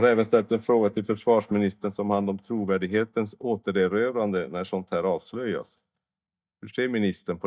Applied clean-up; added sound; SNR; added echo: neural mask model DeepFilterNet 3.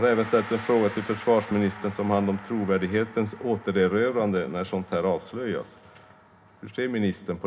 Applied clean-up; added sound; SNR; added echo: none; Gong; 18 dB; reverberation time 0.3 s.